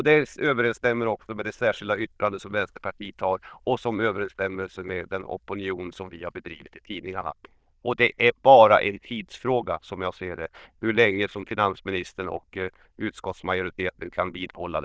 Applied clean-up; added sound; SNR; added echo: neural diffusion model UNIVERSE++.